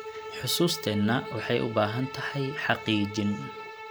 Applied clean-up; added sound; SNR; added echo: none; Bowed string instrument; 11 dB; none.